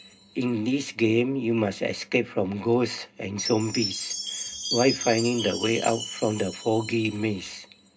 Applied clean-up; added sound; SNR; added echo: none; Chime; 10 dB; reverberation time 0.2 s.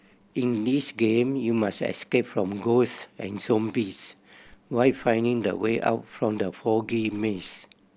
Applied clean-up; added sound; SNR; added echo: none; none; none; none.